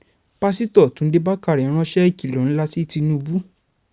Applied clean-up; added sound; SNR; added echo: none; none; none; none.